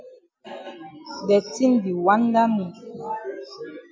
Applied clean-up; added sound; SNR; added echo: none; none; none; none.